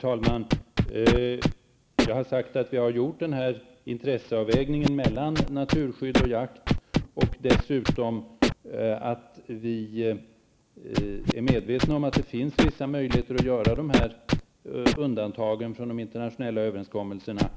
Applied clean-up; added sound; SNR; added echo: none; Scratching (performance technique); 0 dB; none.